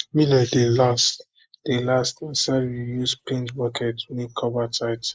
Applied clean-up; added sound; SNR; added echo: neural mask model Resemble Enhance denoiser.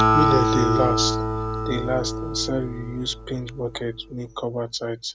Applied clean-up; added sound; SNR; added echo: none; Acoustic guitar; -2 dB; none.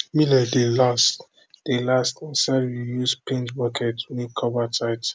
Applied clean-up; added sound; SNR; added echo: none; none; none; none.